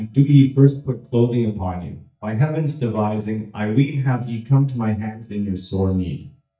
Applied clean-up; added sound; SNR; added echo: neural mask model DeepFilterNet 3.